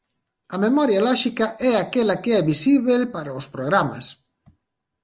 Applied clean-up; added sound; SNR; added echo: none; none; none; none.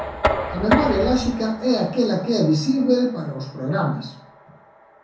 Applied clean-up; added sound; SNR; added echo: none; Knock; 6 dB; reverberation time 0.6 s.